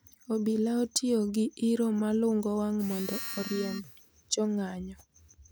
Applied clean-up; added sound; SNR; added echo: none; none; none; none.